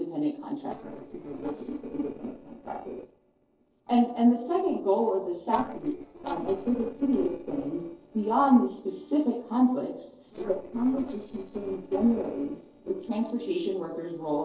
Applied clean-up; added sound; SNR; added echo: neural separator model SepFormer DNS4.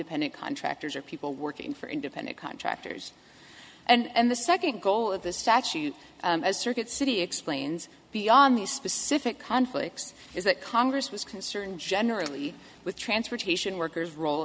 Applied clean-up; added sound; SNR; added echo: none; none; none; none.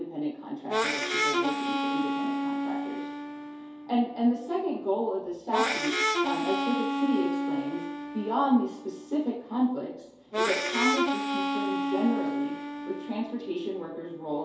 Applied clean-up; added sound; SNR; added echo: none; Harmonica; 0 dB; reverberation time 2.4 s.